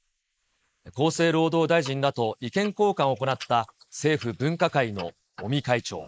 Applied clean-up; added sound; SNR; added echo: neural mask model Resemble Enhance denoiser.